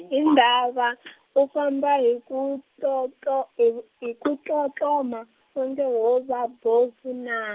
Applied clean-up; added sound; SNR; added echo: none; none; none; none.